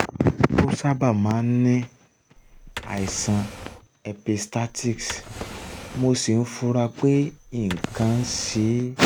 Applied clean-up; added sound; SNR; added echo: none; Drawer open or close; 14 dB; none.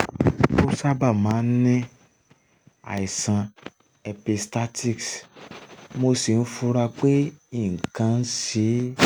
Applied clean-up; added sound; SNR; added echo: none; none; none; none.